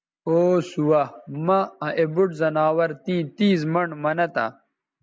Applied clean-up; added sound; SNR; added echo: none; none; none; none.